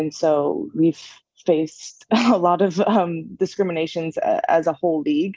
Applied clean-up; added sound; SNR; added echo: neural mask model Resemble Enhance denoiser.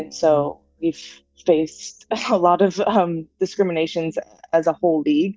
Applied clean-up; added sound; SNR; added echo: neural mask model DeepFilterNet 3.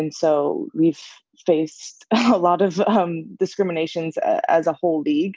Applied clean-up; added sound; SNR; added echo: none; none; none; none.